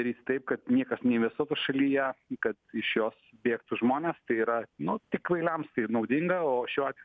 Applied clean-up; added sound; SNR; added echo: none; none; none; none.